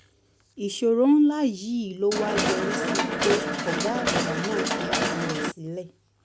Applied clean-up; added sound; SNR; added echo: none; Mechanisms; 0 dB; none.